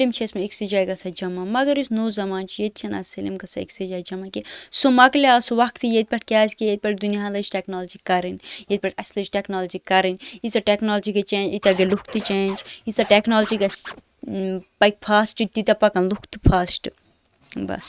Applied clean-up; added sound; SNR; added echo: neural mask model RNNoise.